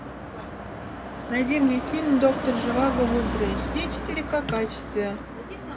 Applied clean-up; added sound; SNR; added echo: none; Car passing by; 5 dB; none.